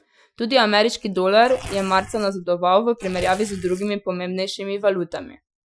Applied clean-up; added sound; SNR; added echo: classical method Wiener filter.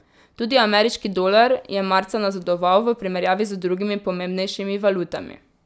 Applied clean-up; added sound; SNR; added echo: none; none; none; none.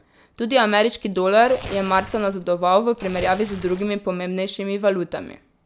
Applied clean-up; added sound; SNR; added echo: none; Tearing; 16 dB; none.